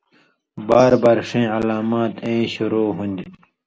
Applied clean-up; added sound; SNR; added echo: none; none; none; none.